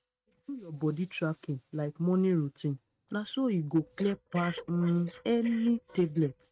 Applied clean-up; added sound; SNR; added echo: neural mask model RNNoise.